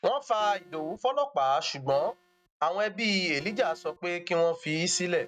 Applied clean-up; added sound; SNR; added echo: neural mask model RNNoise.